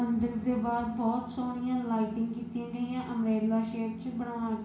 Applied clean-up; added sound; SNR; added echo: none; none; none; reverberation time 0.6 s.